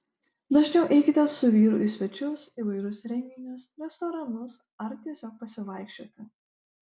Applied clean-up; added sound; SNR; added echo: none; none; none; none.